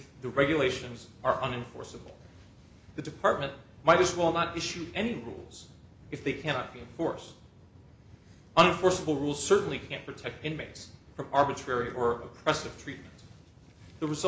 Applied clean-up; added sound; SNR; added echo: none; none; none; none.